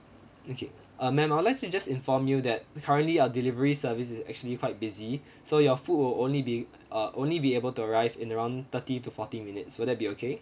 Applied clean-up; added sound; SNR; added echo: none; none; none; none.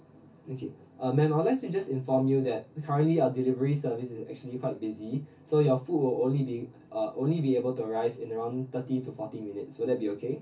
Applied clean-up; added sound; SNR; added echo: none; none; none; reverberation time 0.3 s.